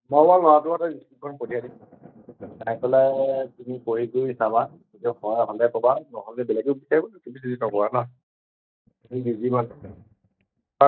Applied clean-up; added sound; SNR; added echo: neural mask model DeepFilterNet 3.